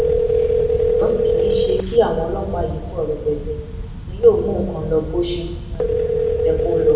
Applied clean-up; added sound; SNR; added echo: none; Telephone; -1 dB; reverberation time 1.1 s.